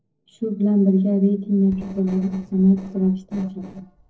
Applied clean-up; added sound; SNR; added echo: neural separator model SepFormer DNS4.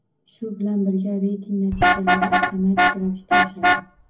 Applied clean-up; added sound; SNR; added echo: none; Vehicle horn, car horn, honking; -3 dB; reverberation time 0.3 s.